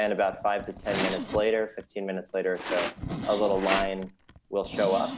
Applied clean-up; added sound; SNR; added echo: none; Zipper (clothing) + Rattle; 7 dB; none.